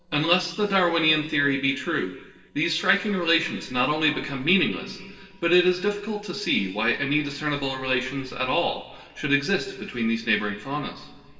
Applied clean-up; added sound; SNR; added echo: neural separator model SepFormer DNS4.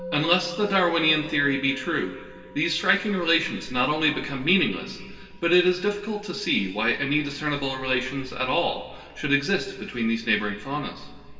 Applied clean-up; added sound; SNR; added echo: none; Musical instrument; 20 dB; reverberation time 2.1 s.